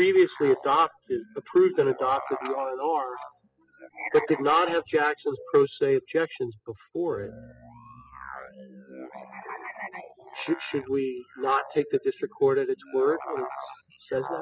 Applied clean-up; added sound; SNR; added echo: classical method spectral subtraction.